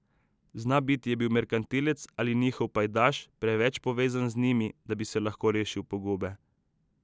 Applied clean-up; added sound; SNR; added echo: none; none; none; none.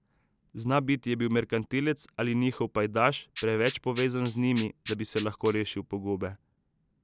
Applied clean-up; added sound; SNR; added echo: none; Rattle (instrument); 7 dB; none.